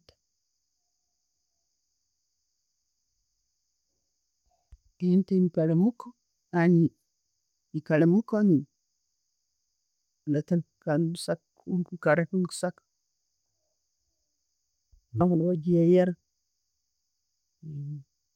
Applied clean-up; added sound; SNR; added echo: none; none; none; none.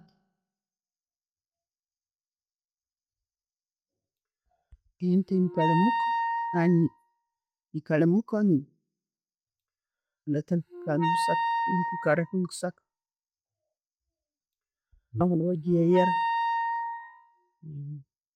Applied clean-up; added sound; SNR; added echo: classical method log-MMSE.